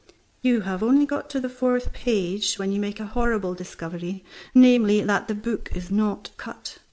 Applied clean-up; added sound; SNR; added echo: none; Thump, thud; 11 dB; none.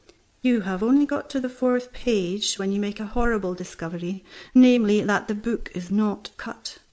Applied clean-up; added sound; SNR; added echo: none; none; none; none.